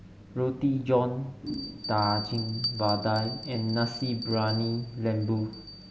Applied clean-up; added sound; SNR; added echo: none; Bell; 10 dB; none.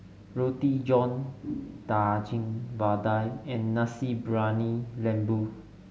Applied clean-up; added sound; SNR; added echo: none; none; none; none.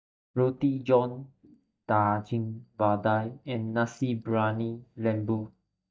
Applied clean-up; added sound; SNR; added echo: neural mask model DeepFilterNet 3.